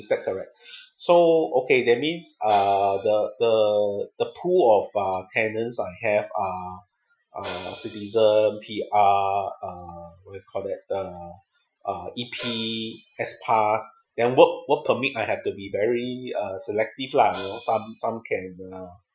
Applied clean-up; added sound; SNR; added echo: classical method Wiener filter.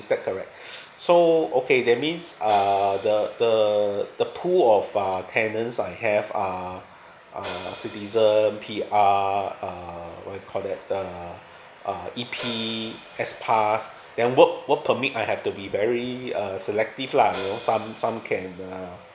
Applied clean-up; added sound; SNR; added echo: none; Hi-hat; 17 dB; none.